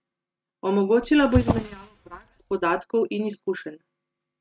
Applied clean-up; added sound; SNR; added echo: neural mask model RNNoise.